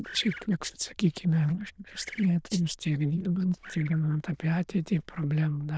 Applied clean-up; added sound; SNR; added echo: neural diffusion model UNIVERSE++.